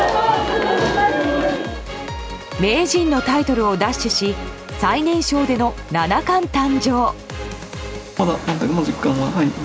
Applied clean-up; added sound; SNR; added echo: none; none; none; none.